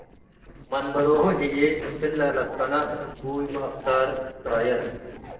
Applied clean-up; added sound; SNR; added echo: neural separator model SepFormer DNS4.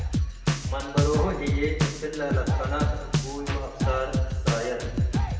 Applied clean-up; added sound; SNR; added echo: none; Drum kit; -5 dB; reverberation time 1.0 s.